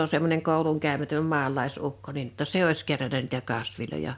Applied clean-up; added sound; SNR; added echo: none; none; none; none.